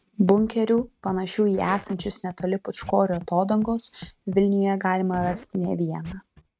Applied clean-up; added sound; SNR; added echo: neural mask model RNNoise.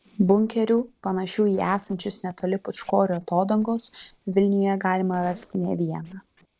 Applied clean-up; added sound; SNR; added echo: neural separator model SepFormer DNS4.